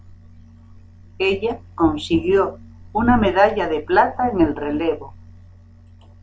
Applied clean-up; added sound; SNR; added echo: none; none; none; none.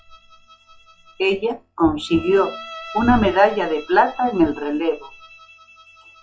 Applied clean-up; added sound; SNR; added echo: classical method log-MMSE.